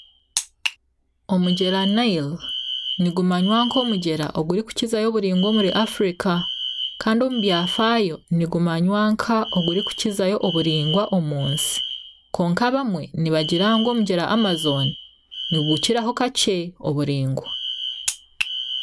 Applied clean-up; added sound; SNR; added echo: none; Alarm; 10 dB; none.